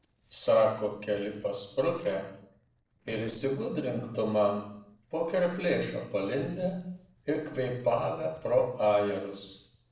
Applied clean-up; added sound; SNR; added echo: neural separator model SepFormer DNS4.